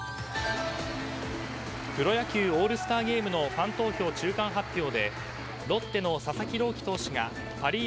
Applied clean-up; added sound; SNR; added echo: none; Mechanical fan; 14 dB; none.